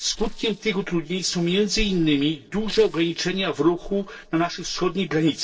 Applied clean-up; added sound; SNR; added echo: neural separator model SepFormer DNS4.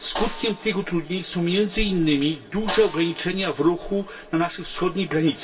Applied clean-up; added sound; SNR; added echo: none; Snare drum; 16 dB; reverberation time 0.2 s.